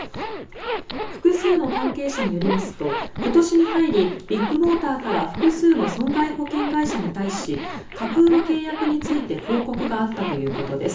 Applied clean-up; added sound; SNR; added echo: none; Zipper (clothing); 8 dB; reverberation time 0.8 s.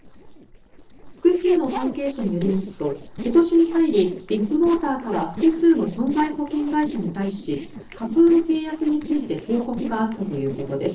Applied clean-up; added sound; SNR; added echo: neural separator model SepFormer DNS4.